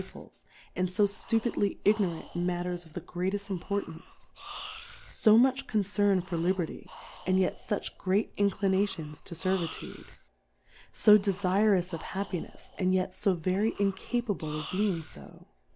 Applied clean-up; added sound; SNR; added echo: none; Breathing; 18 dB; none.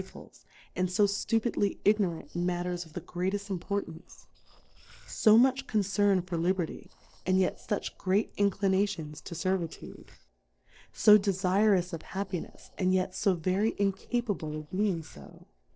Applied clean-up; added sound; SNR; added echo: neural separator model SepFormer DNS4.